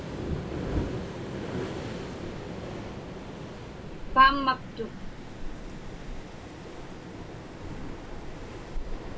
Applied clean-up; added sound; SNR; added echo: none; Waves, surf; 2 dB; none.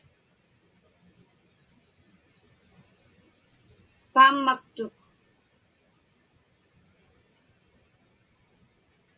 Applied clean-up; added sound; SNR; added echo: none; none; none; none.